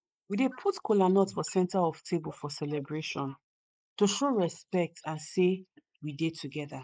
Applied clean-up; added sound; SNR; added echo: neural mask model Resemble Enhance denoiser.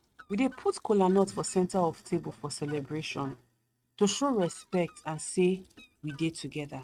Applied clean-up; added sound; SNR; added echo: neural mask model RNNoise.